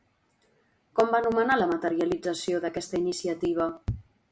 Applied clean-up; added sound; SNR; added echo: none; none; none; none.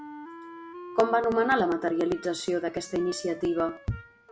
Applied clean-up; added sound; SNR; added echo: none; Wind instrument, woodwind instrument; 16 dB; none.